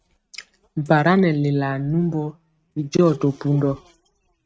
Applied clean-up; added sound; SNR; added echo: neural mask model RNNoise.